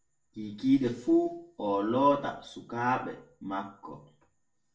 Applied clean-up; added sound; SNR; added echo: none; none; none; reverberation time 0.3 s.